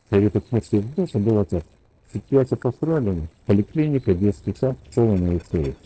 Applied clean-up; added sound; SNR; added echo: neural separator model SepFormer DNS4.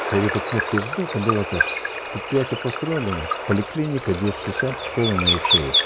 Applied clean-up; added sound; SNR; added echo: none; Water / Bird; -1 dB; none.